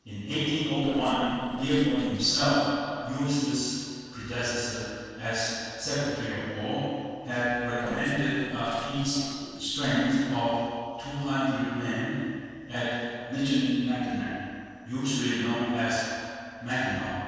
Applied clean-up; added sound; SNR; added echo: neural separator model SepFormer DNS4.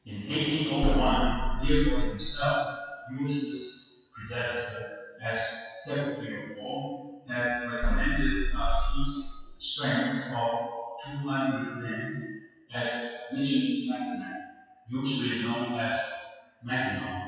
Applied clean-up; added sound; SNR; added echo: classical method WPE with log-MMSE.